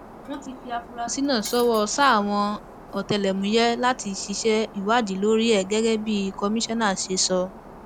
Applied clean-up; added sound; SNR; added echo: none; Shatter; 18 dB; none.